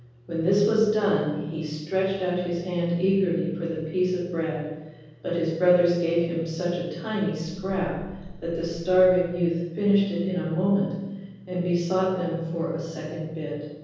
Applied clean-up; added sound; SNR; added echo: none; Wind; 19 dB; reverberation time 1.3 s.